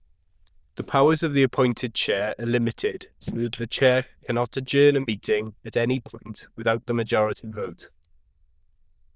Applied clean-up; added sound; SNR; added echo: neural diffusion model UNIVERSE++.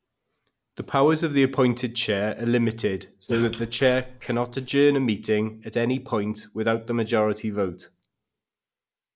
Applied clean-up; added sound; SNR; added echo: neural mask model Resemble Enhance denoiser.